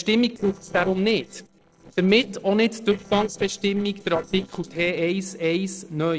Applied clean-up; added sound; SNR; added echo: neural separator model SepFormer DNS4.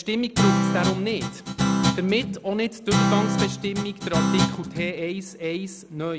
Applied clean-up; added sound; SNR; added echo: none; Guitar; -4 dB; none.